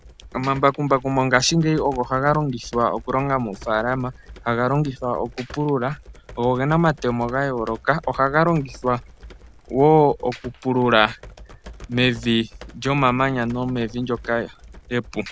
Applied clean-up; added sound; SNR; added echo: none; Computer keyboard; 20 dB; none.